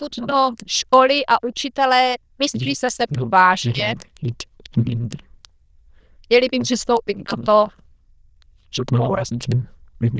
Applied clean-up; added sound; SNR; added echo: neural diffusion model UNIVERSE++.